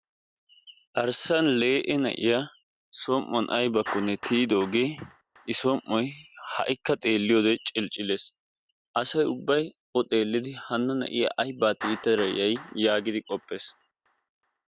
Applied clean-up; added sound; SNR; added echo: none; Clapping; 19 dB; none.